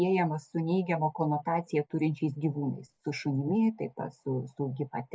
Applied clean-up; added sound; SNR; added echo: none; none; none; none.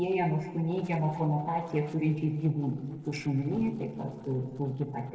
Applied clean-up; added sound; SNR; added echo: neural separator model SepFormer DNS4.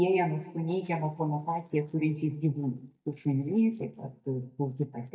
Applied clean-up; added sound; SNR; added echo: neural mask model DeepFilterNet 3.